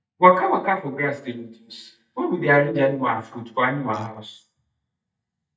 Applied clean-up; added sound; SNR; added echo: neural mask model DeepFilterNet 3.